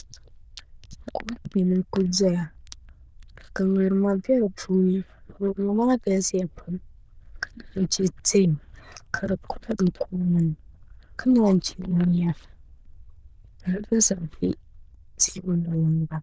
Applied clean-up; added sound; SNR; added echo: neural diffusion model UNIVERSE++.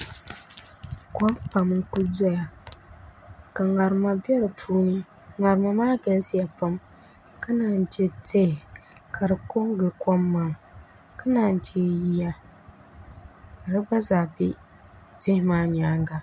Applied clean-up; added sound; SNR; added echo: none; none; none; none.